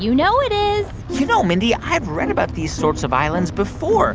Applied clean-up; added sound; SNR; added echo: none; none; none; none.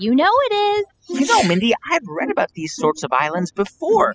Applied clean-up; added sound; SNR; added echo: classical method spectral subtraction.